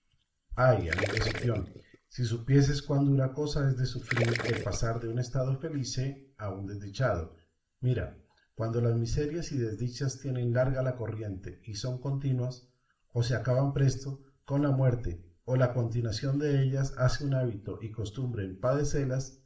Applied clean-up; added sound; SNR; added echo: none; Gurgling; 8 dB; reverberation time 0.4 s.